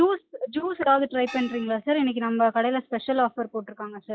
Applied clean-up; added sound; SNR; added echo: classical method log-MMSE.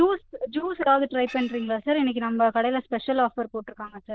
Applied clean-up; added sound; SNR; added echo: neural diffusion model UNIVERSE++.